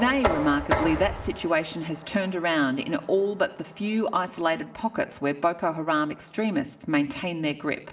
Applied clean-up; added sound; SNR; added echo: none; Knock; 9 dB; reverberation time 1.6 s.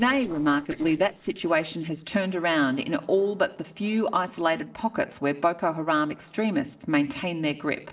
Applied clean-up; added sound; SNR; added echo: neural separator model SepFormer DNS4.